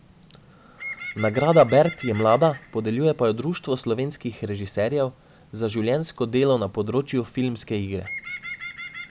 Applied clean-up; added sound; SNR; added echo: none; Bird; 17 dB; none.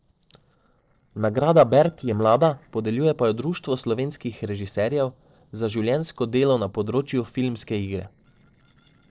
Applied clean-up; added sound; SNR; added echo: neural separator model SepFormer DNS4.